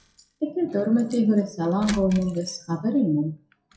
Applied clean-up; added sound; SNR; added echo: classical method WPE with log-MMSE.